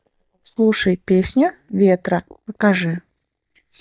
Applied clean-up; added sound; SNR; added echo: neural mask model DeepFilterNet 3.